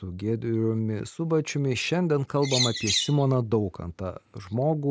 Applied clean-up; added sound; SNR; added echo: none; Bird; 3 dB; none.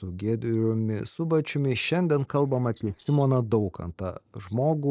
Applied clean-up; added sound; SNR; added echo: neural separator model SepFormer DNS4.